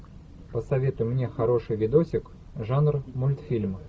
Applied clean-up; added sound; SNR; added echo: none; none; none; none.